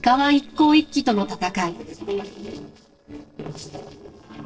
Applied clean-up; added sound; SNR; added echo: neural separator model SepFormer DNS4.